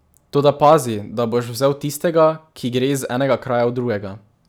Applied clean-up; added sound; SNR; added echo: none; none; none; none.